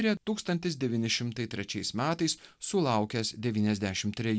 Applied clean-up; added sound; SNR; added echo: none; none; none; none.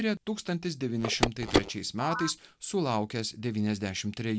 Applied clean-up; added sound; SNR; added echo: none; Telephone; 1 dB; none.